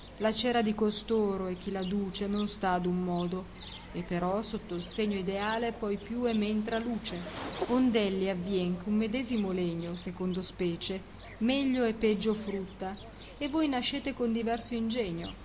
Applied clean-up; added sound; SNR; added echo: none; Cricket; 15 dB; none.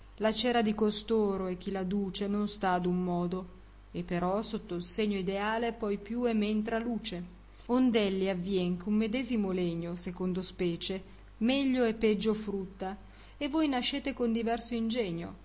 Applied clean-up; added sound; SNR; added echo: none; none; none; none.